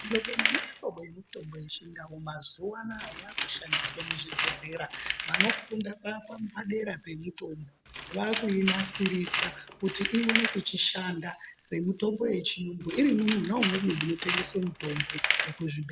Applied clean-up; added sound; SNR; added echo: none; Tools; 2 dB; none.